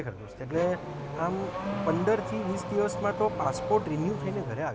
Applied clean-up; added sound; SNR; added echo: none; Accelerating, revving, vroom / Car; 5 dB; none.